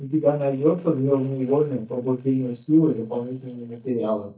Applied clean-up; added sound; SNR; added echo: neural mask model DeepFilterNet 3.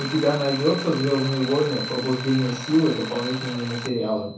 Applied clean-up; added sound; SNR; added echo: none; Alarm; 10 dB; reverberation time 0.6 s.